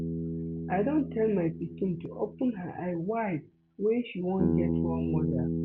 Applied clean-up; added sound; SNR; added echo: none; Bass guitar; 2 dB; none.